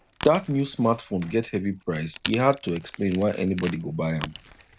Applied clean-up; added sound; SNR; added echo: none; Crack / Crackle; 11 dB; none.